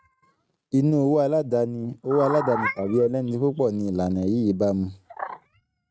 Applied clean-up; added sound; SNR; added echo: neural mask model RNNoise.